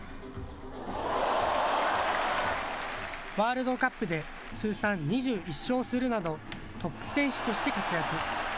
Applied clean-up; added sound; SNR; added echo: none; none; none; none.